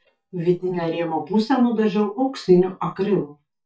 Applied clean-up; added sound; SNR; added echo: neural mask model DeepFilterNet 3.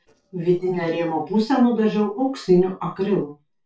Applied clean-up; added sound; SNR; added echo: neural separator model SepFormer DNS4.